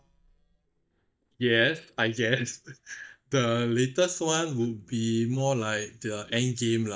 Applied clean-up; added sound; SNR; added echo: neural mask model DeepFilterNet 3.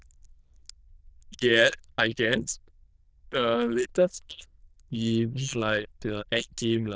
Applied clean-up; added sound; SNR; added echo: neural diffusion model UNIVERSE++.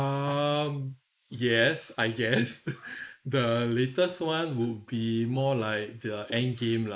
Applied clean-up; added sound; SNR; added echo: neural mask model Resemble Enhance denoiser.